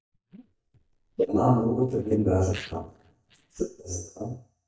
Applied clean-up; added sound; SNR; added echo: neural mask model DeepFilterNet 3.